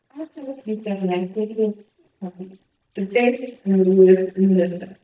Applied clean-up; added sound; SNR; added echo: neural mask model DeepFilterNet 3.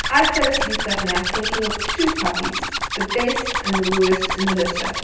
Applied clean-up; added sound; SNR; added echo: none; Zipper (clothing); 1 dB; reverberation time 0.9 s.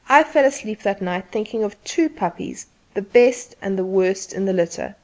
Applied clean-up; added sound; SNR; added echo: none; none; none; none.